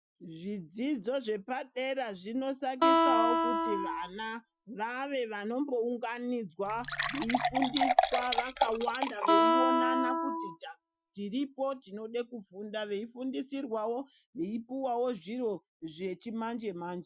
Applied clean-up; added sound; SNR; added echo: classical method Wiener filter.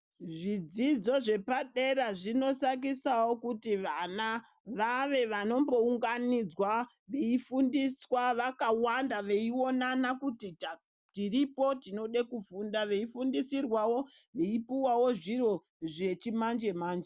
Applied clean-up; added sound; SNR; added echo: none; none; none; none.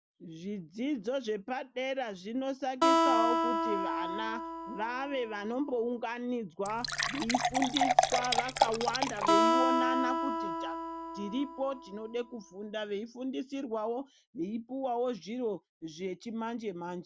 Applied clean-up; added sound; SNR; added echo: none; Fill (with liquid) / Water + Acoustic guitar; -4 dB; none.